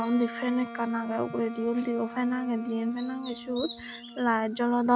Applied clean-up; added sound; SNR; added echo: none; Wind instrument, woodwind instrument; 14 dB; none.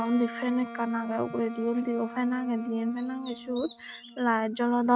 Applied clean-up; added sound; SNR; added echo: neural mask model RNNoise.